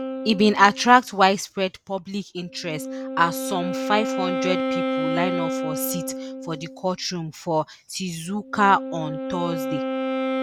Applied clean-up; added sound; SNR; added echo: none; Wind instrument, woodwind instrument; 5 dB; none.